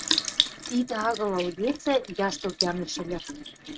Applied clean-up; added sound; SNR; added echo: neural mask model RNNoise.